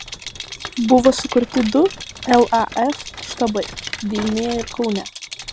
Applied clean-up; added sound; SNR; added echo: none; Rattle + Rattle; 12 dB; none.